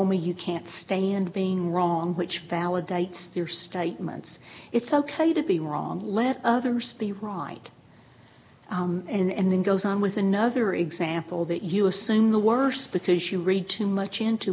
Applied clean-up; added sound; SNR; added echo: none; none; none; none.